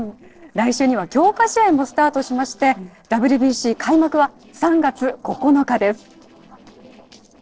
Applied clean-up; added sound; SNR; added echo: neural separator model SepFormer DNS4.